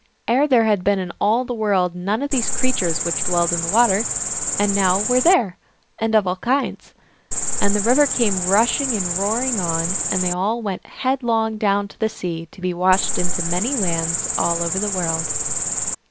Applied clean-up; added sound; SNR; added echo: none; Cricket; -1 dB; none.